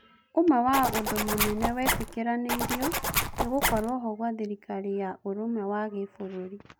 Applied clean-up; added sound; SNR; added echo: none; Zipper (clothing); 0 dB; none.